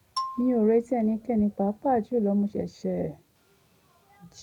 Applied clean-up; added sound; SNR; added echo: none; Marimba, xylophone; 12 dB; none.